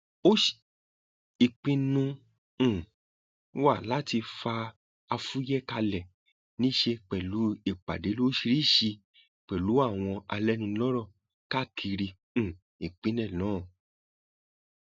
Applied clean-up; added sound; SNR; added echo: none; none; none; none.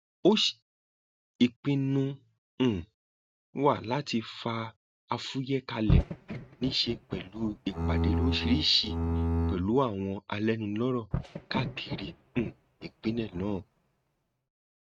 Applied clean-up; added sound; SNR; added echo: neural mask model RNNoise.